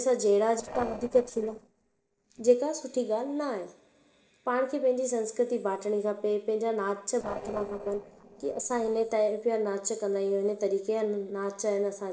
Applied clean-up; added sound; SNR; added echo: neural separator model SepFormer DNS4.